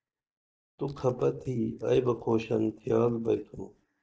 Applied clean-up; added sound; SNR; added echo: neural mask model DeepFilterNet 3.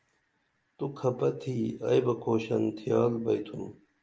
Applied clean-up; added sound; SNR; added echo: none; none; none; none.